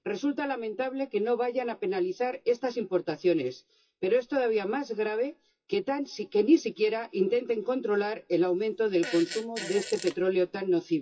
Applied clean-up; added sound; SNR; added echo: classical method WPE with log-MMSE.